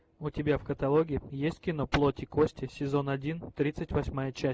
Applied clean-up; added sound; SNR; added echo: none; none; none; none.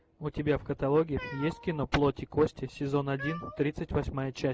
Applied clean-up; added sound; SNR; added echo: none; Cat; 16 dB; none.